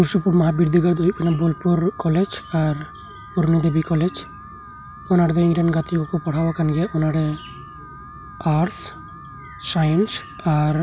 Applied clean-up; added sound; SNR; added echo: none; Alarm; 20 dB; none.